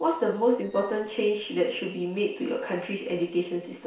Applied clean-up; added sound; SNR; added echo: neural separator model SepFormer DNS4.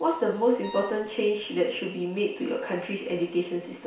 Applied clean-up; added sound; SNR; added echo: none; Wind instrument, woodwind instrument; 16 dB; reverberation time 0.6 s.